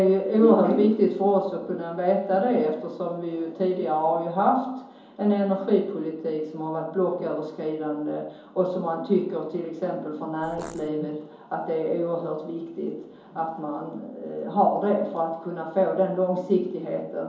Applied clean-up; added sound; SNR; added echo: none; Fart; 16 dB; reverberation time 2.8 s.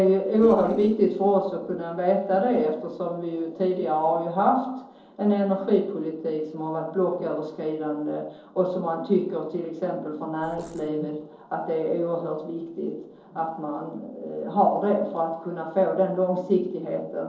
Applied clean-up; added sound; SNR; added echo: neural separator model SepFormer DNS4.